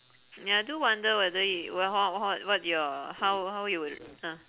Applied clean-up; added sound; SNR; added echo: none; none; none; none.